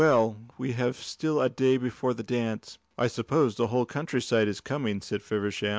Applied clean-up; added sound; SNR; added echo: none; none; none; none.